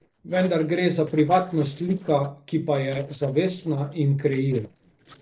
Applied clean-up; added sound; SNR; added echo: neural separator model SepFormer DNS4.